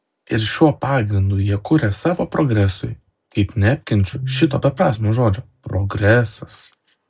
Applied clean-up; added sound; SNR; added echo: none; Piano; 13 dB; none.